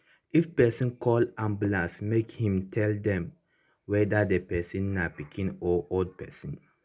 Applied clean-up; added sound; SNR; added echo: none; none; none; none.